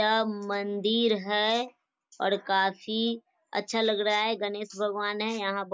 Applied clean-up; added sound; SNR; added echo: none; none; none; none.